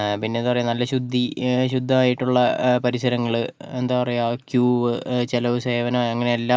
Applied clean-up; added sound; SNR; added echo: none; none; none; none.